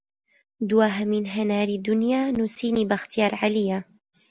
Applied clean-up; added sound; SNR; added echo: none; none; none; none.